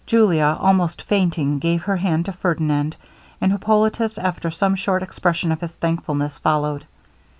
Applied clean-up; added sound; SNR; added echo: none; none; none; none.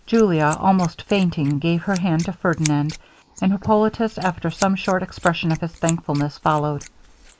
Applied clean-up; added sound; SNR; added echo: neural mask model Resemble Enhance denoiser.